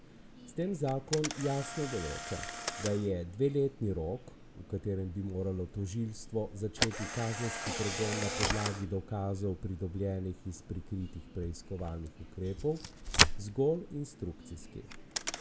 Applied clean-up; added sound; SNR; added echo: none; Camera; 3 dB; none.